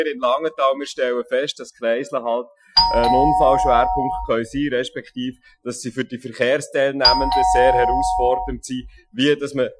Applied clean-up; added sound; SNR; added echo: classical method Wiener filter.